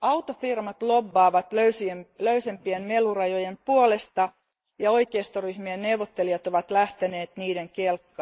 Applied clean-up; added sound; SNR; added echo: neural mask model Resemble Enhance denoiser.